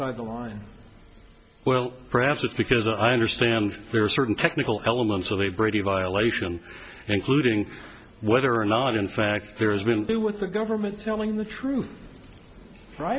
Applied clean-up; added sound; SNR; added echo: none; none; none; none.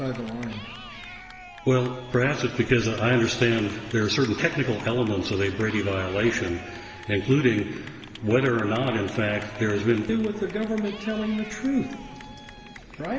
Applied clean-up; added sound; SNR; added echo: none; Cheering / Clapping; 19 dB; reverberation time 2.1 s.